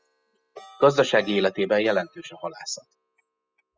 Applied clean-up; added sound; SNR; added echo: classical method spectral subtraction.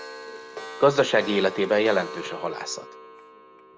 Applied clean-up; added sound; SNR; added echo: none; Clock; 13 dB; none.